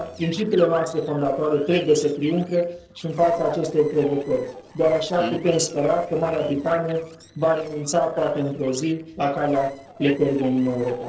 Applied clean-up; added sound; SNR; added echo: neural separator model SepFormer DNS4.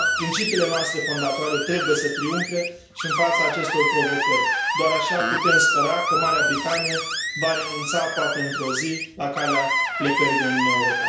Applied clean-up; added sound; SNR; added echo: none; Screech; -2 dB; reverberation time 0.5 s.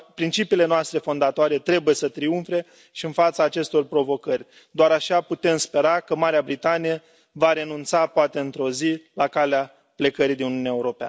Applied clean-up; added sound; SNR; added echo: none; none; none; none.